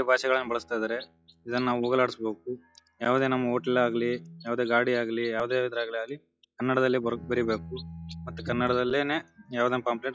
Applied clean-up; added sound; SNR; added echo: classical method log-MMSE.